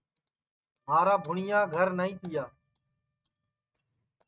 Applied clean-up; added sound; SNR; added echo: neural mask model RNNoise.